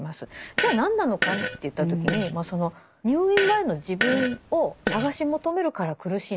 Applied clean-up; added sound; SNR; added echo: none; Fart; 4 dB; none.